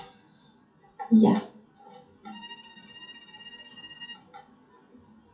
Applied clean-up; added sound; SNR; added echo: classical method WPE with log-MMSE.